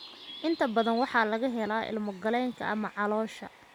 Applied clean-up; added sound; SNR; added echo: none; Bird; 19 dB; none.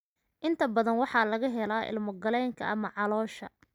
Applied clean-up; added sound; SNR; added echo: none; none; none; none.